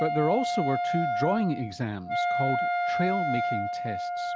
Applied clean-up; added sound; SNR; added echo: none; Wind instrument, woodwind instrument; -1 dB; none.